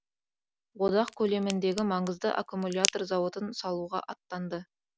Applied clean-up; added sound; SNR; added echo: none; Crack; 6 dB; none.